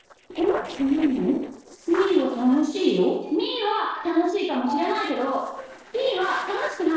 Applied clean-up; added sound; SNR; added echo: neural separator model SepFormer DNS4.